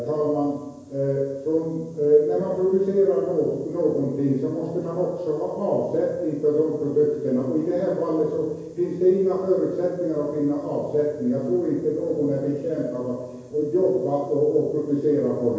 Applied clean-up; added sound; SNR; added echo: none; none; none; reverberation time 1.0 s.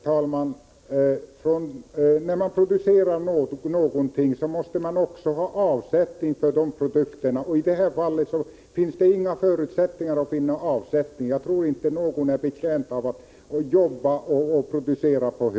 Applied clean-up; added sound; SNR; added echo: none; none; none; none.